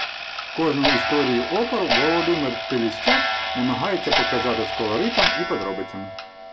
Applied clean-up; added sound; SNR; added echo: none; Clock; 0 dB; none.